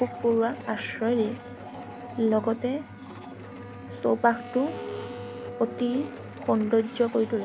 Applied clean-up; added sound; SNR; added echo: none; Domestic sounds, home sounds; 13 dB; none.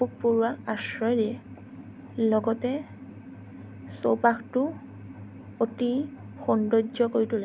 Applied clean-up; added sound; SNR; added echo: none; none; none; none.